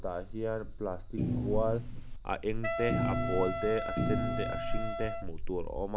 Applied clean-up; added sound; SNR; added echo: none; Wind instrument, woodwind instrument + Thump, thud; 1 dB; none.